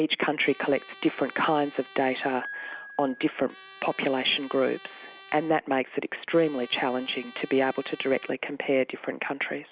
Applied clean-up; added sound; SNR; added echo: none; Trumpet + Piano; 20 dB; none.